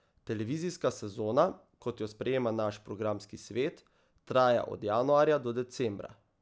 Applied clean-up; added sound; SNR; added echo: none; none; none; none.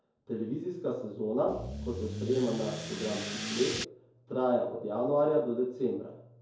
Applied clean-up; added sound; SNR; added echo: none; Accelerating, revving, vroom / Car; 5 dB; reverberation time 2.2 s.